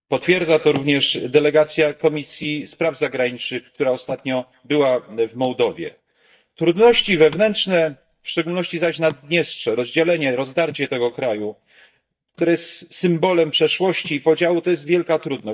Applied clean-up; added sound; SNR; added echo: neural mask model DeepFilterNet 3.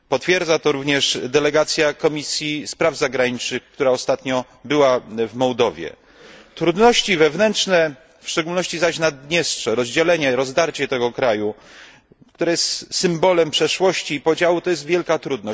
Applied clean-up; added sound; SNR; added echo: none; none; none; none.